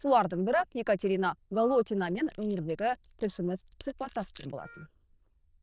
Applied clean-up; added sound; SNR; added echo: neural diffusion model UNIVERSE++.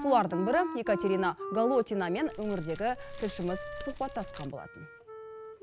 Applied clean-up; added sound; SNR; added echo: none; Fire + Wind instrument, woodwind instrument; 9 dB; none.